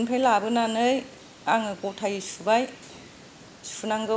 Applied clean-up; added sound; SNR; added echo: none; none; none; none.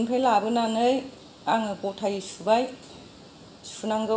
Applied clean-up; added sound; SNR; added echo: none; none; none; reverberation time 0.5 s.